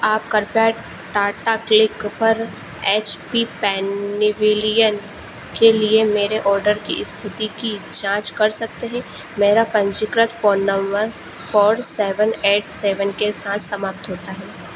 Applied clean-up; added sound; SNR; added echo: none; none; none; none.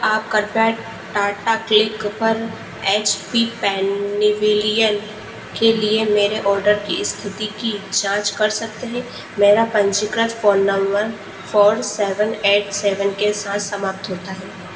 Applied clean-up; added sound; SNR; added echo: none; none; none; reverberation time 1.5 s.